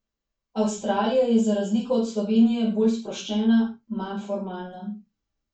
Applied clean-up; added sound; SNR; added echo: none; none; none; reverberation time 0.3 s.